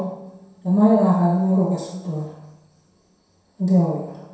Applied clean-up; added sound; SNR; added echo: none; none; none; reverberation time 0.7 s.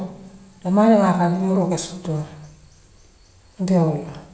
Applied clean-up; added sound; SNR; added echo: none; none; none; none.